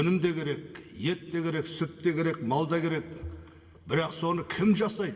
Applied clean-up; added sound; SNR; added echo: none; none; none; reverberation time 1.5 s.